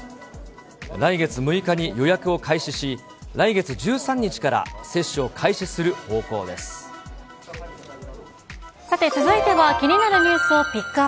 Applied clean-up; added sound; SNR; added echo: none; none; none; none.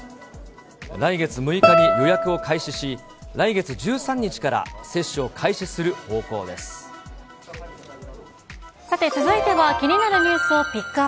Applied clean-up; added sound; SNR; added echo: none; Guitar; 0 dB; none.